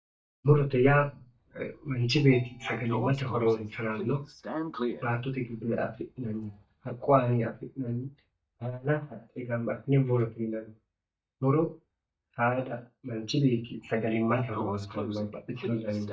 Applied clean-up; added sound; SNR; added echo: neural mask model DeepFilterNet 3.